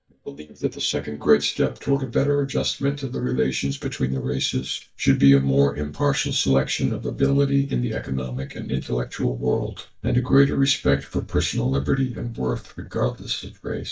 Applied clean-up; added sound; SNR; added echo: neural mask model DeepFilterNet 3.